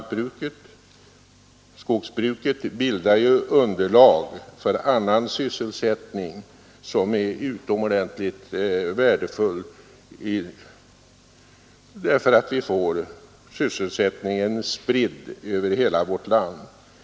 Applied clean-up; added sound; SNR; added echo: none; none; none; none.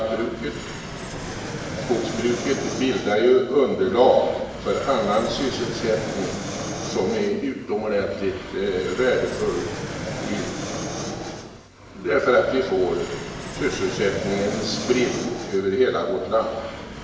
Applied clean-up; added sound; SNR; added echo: none; Fixed-wing aircraft, airplane; 8 dB; reverberation time 1.1 s.